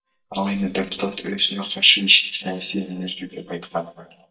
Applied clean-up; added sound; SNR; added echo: neural mask model DeepFilterNet 3.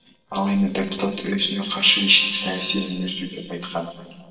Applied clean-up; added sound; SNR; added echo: neural separator model SepFormer DNS4.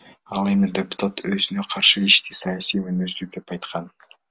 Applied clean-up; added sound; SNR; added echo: none; none; none; none.